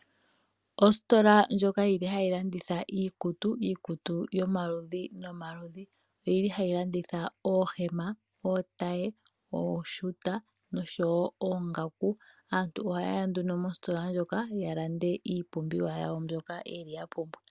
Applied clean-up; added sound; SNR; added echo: none; none; none; none.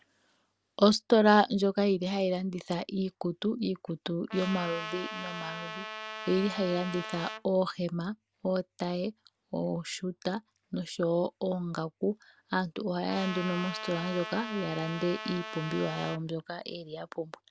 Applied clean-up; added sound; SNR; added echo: none; Trumpet; 9 dB; none.